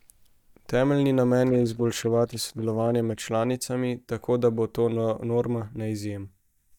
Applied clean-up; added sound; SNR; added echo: neural mask model DeepFilterNet 3.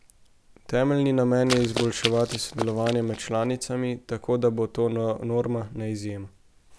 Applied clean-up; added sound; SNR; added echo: none; Run; 8 dB; none.